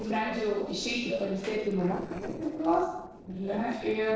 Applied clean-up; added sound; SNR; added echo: neural separator model SepFormer DNS4.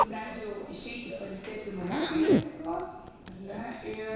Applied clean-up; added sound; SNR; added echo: none; Zipper (clothing); -5 dB; reverberation time 1.1 s.